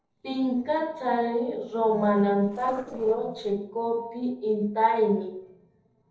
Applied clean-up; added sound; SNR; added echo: neural separator model SepFormer DNS4.